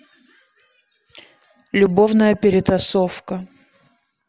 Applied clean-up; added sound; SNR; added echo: none; none; none; none.